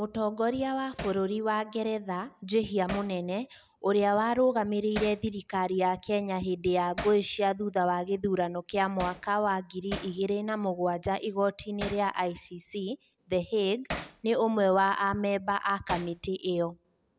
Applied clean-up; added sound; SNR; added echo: none; Hammer; 17 dB; none.